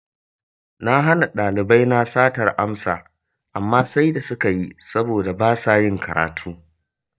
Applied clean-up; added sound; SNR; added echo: neural mask model DeepFilterNet 3.